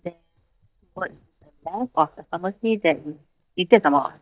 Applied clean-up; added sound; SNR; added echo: neural mask model DeepFilterNet 3.